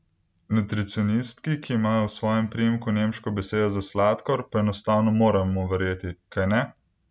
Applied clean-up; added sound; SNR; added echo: none; none; none; none.